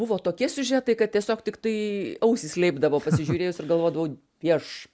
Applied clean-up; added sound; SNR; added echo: none; none; none; none.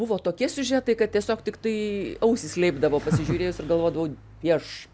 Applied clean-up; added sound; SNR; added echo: none; Bicycle; 18 dB; none.